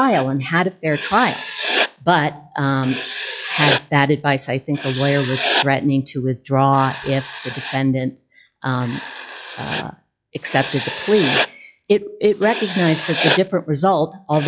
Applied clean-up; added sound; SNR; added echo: classical method log-MMSE.